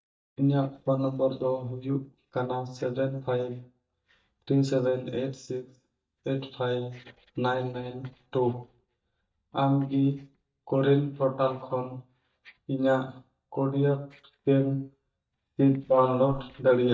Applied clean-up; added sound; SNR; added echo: neural mask model DeepFilterNet 3.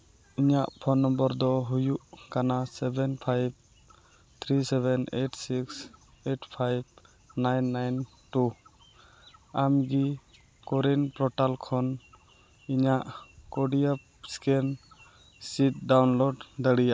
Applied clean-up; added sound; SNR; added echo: none; none; none; none.